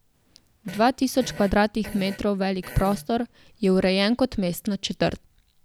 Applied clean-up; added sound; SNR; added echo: none; Fart; 19 dB; none.